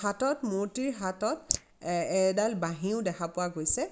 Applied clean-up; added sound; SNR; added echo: neural mask model Resemble Enhance denoiser.